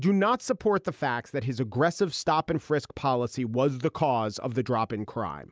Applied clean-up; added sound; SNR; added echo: none; none; none; none.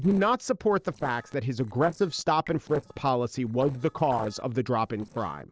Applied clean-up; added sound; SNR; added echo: neural separator model SepFormer DNS4.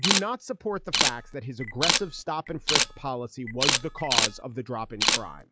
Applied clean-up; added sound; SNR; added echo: classical method log-MMSE.